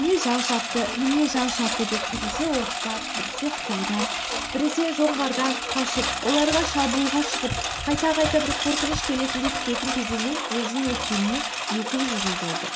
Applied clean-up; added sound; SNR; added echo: none; Engine; 2 dB; none.